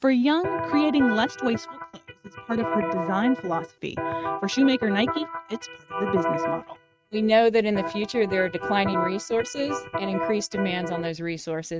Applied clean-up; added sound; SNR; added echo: neural mask model RNNoise.